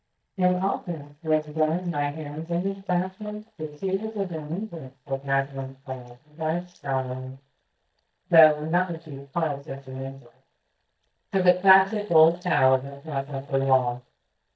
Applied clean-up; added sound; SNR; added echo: neural mask model DeepFilterNet 3.